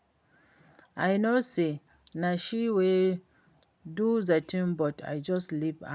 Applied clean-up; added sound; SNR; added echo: none; none; none; none.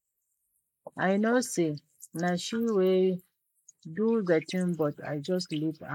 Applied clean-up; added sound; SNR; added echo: neural mask model Resemble Enhance denoiser.